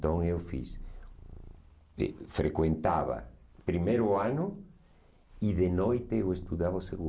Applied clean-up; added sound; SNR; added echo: none; Purr; 18 dB; none.